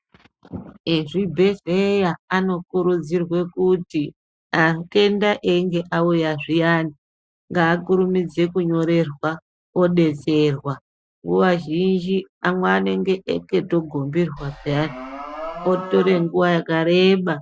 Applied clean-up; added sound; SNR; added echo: classical method Wiener filter.